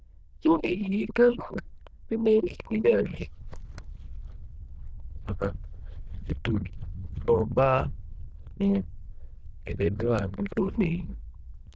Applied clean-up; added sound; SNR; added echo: neural diffusion model UNIVERSE++.